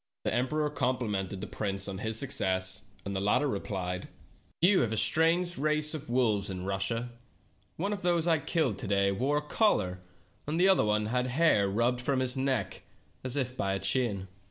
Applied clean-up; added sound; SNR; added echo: none; none; none; none.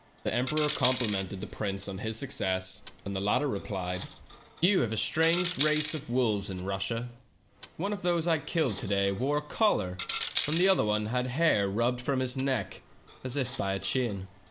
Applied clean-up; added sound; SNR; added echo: none; Coin (dropping); 12 dB; none.